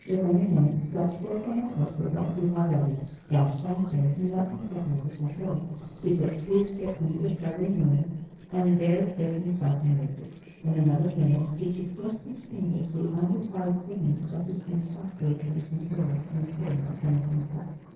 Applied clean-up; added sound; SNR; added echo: neural separator model SepFormer DNS4.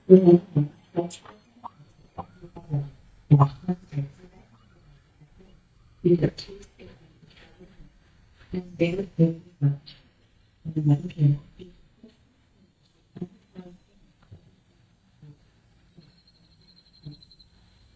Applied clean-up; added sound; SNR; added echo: neural mask model DeepFilterNet 3.